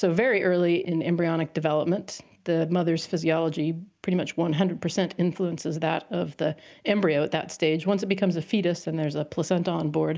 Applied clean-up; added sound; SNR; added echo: none; none; none; none.